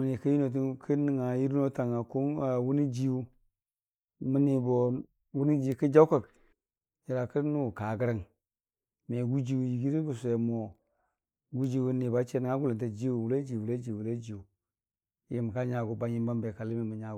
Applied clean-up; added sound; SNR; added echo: neural mask model Resemble Enhance denoiser.